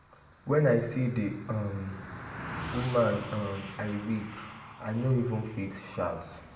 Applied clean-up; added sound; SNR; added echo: none; Car passing by; 13 dB; reverberation time 0.9 s.